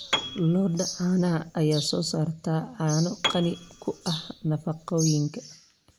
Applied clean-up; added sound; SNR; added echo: none; Piano; 10 dB; none.